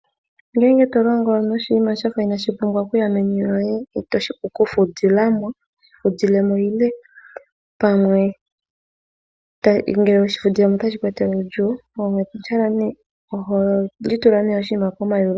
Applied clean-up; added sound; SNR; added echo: none; none; none; none.